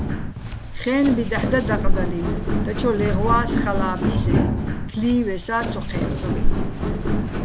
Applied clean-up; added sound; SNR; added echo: none; Walk, footsteps; -3 dB; none.